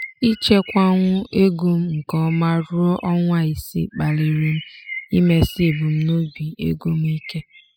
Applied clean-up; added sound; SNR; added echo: classical method spectral subtraction.